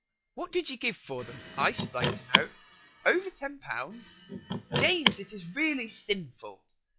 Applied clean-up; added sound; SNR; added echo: classical method log-MMSE.